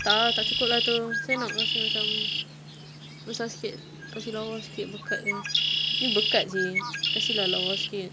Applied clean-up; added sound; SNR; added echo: none; Bird; -3 dB; none.